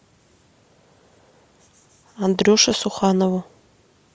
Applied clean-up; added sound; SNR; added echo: none; none; none; none.